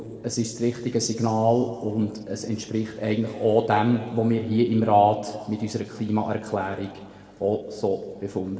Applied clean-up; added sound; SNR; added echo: none; none; none; reverberation time 1.6 s.